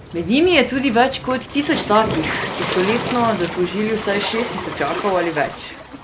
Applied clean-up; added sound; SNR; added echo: none; Waves, surf; 8 dB; none.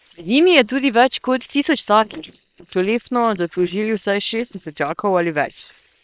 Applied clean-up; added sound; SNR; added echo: neural separator model SepFormer WHAM!.